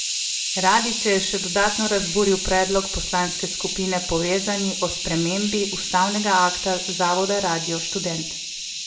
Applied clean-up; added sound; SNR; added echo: none; Hiss; 4 dB; reverberation time 0.4 s.